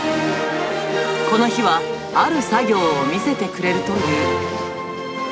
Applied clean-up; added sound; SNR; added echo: none; none; none; none.